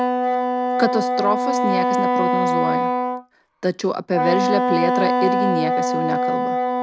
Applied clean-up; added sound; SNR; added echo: none; Wind instrument, woodwind instrument; -4 dB; none.